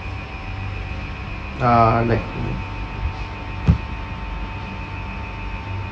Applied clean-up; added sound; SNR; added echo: none; none; none; none.